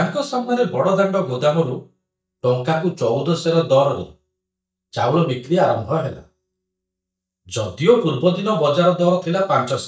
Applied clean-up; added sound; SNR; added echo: neural mask model DeepFilterNet 3.